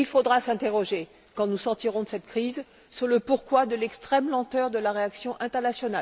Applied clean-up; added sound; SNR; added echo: none; none; none; none.